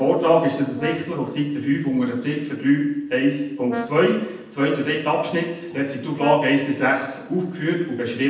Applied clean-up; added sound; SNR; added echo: neural separator model SepFormer DNS4.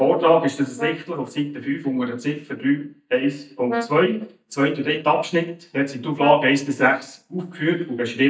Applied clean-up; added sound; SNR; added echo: neural mask model DeepFilterNet 3.